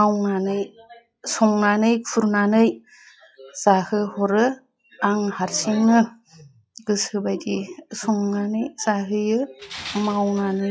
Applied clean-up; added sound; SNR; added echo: classical method log-MMSE.